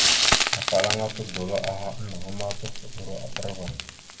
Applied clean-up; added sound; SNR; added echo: none; Frying (food); -4 dB; reverberation time 1.0 s.